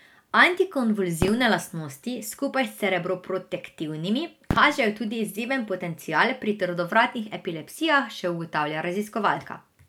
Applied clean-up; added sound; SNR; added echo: none; Fireworks; 12 dB; none.